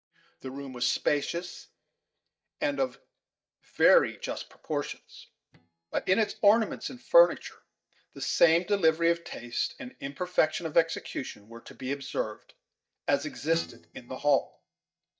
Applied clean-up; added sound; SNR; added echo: neural mask model DeepFilterNet 3.